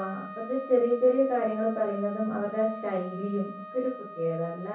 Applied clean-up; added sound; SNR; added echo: none; Wind instrument, woodwind instrument; 14 dB; reverberation time 0.6 s.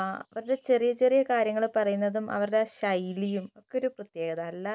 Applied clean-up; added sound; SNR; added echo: none; none; none; none.